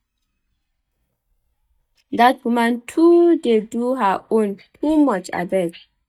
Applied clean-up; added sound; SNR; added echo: neural mask model DeepFilterNet 3.